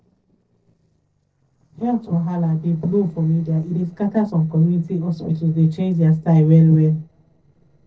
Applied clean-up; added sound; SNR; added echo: neural separator model SepFormer DNS4.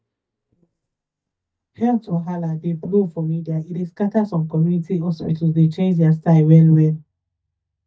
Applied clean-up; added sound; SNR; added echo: neural mask model DeepFilterNet 3.